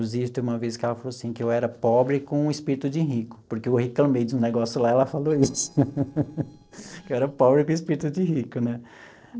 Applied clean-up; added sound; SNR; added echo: neural separator model SepFormer DNS4.